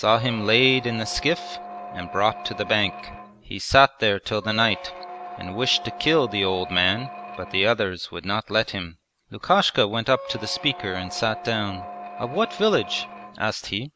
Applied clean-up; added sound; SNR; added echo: none; Squeak; 13 dB; none.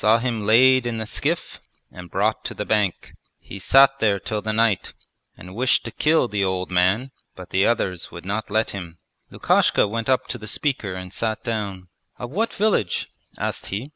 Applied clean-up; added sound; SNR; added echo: none; none; none; none.